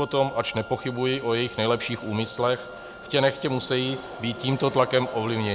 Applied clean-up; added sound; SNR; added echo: none; Wind instrument, woodwind instrument; 20 dB; none.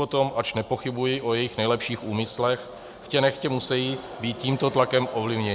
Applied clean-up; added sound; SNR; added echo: none; none; none; none.